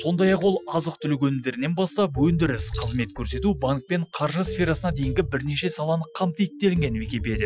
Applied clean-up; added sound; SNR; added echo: classical method Wiener filter.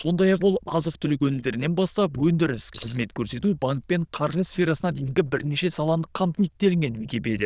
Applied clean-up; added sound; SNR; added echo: neural diffusion model UNIVERSE++.